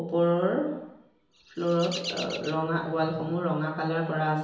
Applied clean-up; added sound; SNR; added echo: none; Chirp, tweet; 13 dB; reverberation time 0.9 s.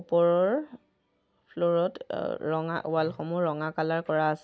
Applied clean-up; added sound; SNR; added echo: none; none; none; none.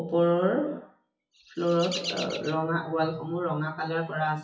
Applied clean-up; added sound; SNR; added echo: classical method WPE with log-MMSE.